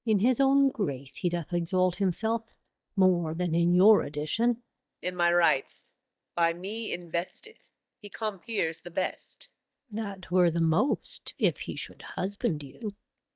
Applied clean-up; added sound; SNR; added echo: neural mask model DeepFilterNet 3.